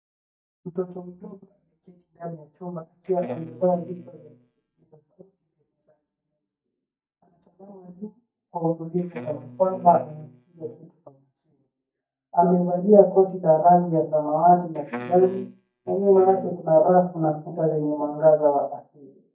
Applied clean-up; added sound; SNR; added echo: neural mask model DeepFilterNet 3.